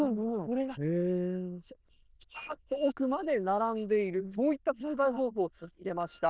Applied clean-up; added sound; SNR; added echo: neural diffusion model UNIVERSE++.